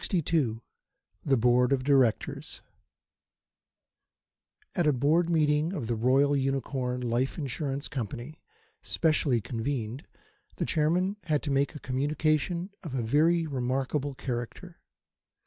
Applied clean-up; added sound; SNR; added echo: none; none; none; none.